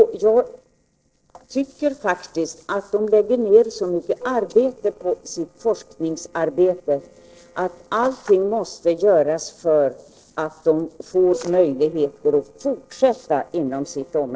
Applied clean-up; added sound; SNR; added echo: neural separator model SepFormer DNS4.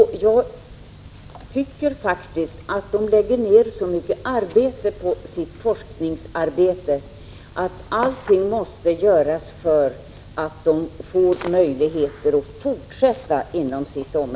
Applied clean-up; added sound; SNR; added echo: none; none; none; none.